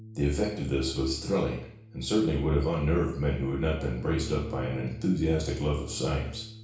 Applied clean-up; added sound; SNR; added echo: none; Bass guitar; 16 dB; reverberation time 0.6 s.